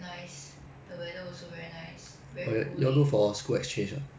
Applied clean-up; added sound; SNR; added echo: none; none; none; none.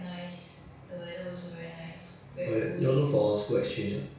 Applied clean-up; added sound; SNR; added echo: none; none; none; reverberation time 0.7 s.